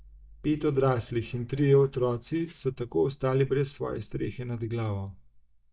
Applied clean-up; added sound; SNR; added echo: neural mask model DeepFilterNet 3.